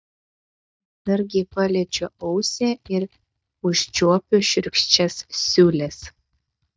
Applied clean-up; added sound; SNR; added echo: neural mask model DeepFilterNet 3.